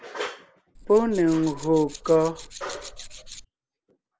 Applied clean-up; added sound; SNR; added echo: none; Tools; 16 dB; none.